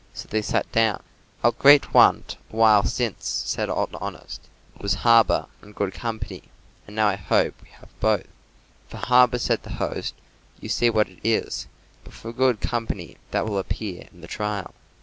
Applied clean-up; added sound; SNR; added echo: none; none; none; none.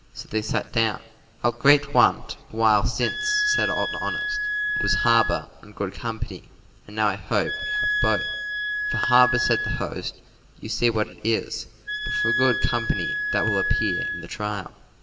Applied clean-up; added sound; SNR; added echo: none; Wind instrument, woodwind instrument; 2 dB; reverberation time 1.1 s.